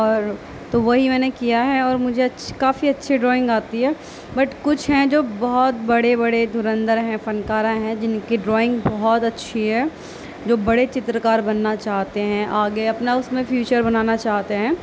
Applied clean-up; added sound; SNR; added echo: none; none; none; none.